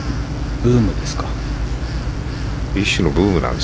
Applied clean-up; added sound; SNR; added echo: none; Tools; 20 dB; none.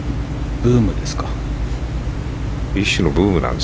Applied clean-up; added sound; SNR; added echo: none; none; none; none.